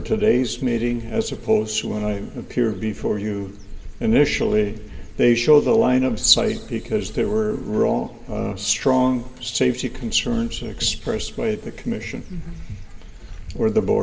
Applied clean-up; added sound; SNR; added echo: none; Bird / Dog; 13 dB; reverberation time 1.9 s.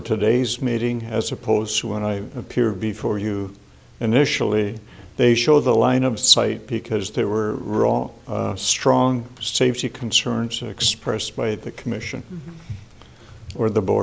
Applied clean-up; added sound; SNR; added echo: none; none; none; none.